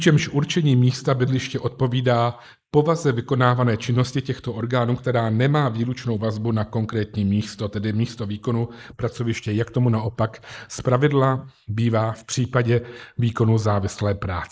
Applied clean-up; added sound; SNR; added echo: neural mask model Resemble Enhance denoiser.